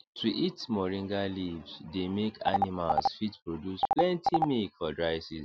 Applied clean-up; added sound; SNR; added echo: none; Telephone; 0 dB; none.